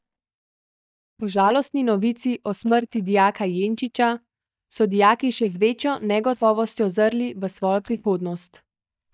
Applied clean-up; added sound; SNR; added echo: neural mask model DeepFilterNet 3.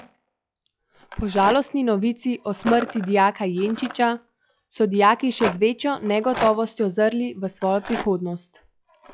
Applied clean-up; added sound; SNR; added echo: classical method log-MMSE.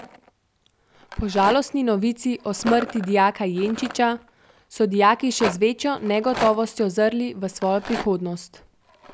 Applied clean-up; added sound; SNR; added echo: none; Rattle; 13 dB; none.